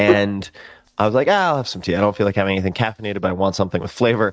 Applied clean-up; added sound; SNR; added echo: neural mask model RNNoise.